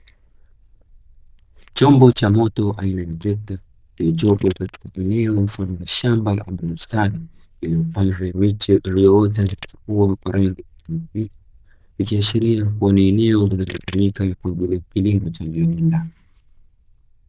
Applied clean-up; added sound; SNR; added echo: neural diffusion model UNIVERSE++.